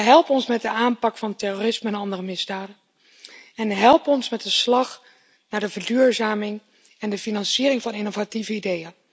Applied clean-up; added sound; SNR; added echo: none; none; none; none.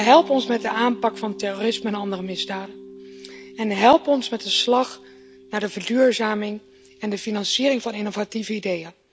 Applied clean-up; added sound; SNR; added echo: none; Mallet percussion; 18 dB; none.